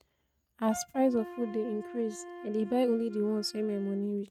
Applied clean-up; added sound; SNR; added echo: neural mask model RNNoise.